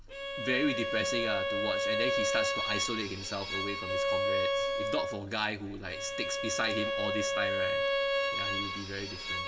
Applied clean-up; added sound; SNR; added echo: none; Bowed string instrument; -4 dB; reverberation time 1.4 s.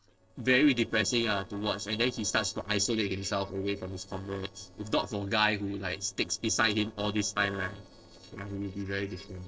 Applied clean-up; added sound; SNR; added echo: neural separator model SepFormer DNS4.